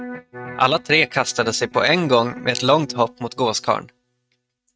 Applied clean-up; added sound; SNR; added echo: neural mask model RNNoise.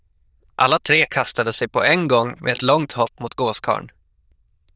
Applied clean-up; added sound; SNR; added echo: neural diffusion model UNIVERSE++.